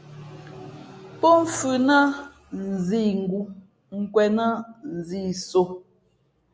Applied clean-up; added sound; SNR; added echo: none; none; none; none.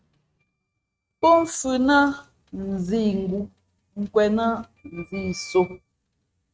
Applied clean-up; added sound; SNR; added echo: neural mask model RNNoise.